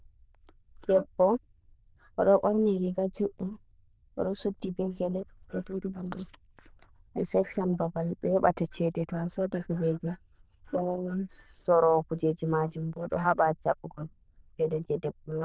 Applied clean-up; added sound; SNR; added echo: neural diffusion model UNIVERSE++.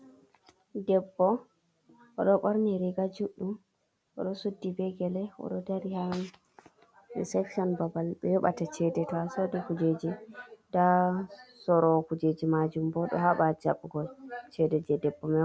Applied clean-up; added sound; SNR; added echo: none; none; none; none.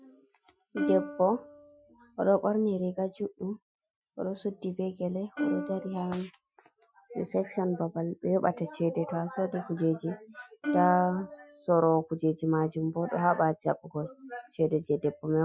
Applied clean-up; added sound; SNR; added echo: classical method Wiener filter.